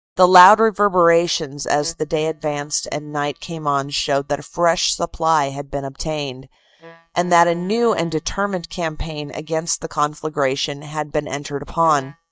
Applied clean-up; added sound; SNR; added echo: neural mask model DeepFilterNet 3.